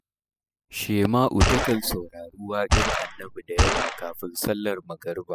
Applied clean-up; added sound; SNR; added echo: classical method spectral subtraction.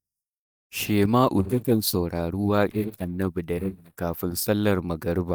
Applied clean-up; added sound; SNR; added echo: neural mask model DeepFilterNet 3.